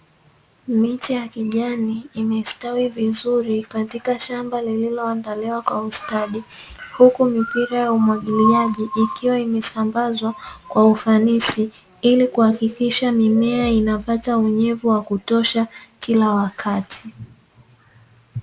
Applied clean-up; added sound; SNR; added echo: none; Bass drum; 19 dB; none.